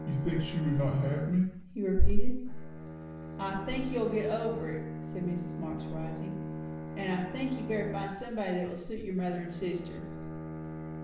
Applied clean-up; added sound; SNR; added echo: none; Bowed string instrument; 10 dB; reverberation time 0.7 s.